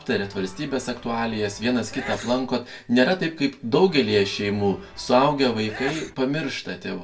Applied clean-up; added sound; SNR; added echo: none; Sneeze / Church bell; 16 dB; reverberation time 0.2 s.